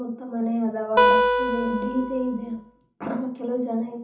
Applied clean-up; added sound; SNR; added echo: none; Acoustic guitar; -5 dB; reverberation time 0.6 s.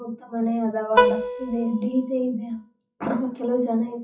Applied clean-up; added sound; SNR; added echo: classical method WPE with log-MMSE.